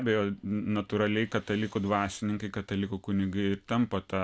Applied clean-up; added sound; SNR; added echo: none; none; none; none.